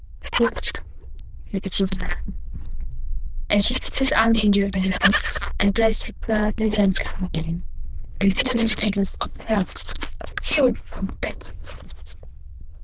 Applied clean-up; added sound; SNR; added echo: neural diffusion model UNIVERSE++.